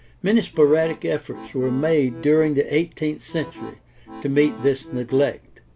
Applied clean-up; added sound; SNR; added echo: none; Accordion; 17 dB; none.